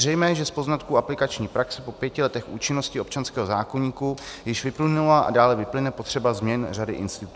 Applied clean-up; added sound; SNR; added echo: none; none; none; none.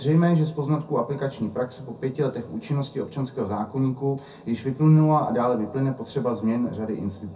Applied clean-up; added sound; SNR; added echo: none; none; none; reverberation time 0.3 s.